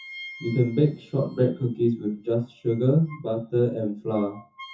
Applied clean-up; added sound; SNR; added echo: classical method WPE with log-MMSE.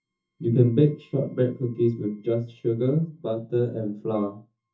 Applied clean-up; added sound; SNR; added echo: neural mask model DeepFilterNet 3.